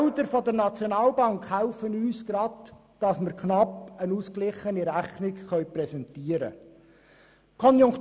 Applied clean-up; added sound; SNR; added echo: none; none; none; none.